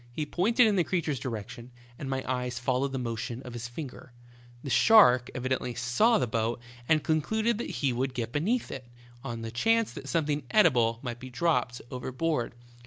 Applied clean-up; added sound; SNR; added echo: none; none; none; none.